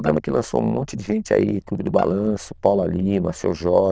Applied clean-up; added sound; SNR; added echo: neural diffusion model UNIVERSE++.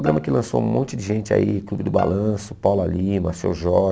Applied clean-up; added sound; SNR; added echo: none; Bowed string instrument; 19 dB; none.